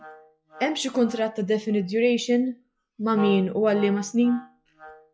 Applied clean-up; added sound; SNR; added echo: classical method log-MMSE.